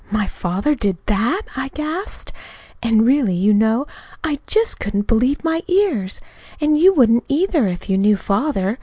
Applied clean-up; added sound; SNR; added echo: none; none; none; none.